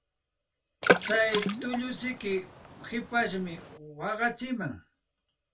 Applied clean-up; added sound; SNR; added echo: none; Water / Splash, splatter; -1 dB; reverberation time 0.2 s.